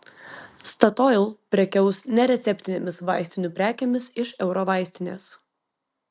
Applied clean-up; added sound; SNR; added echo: none; none; none; none.